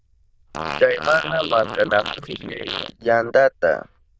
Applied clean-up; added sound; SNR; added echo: neural diffusion model UNIVERSE++.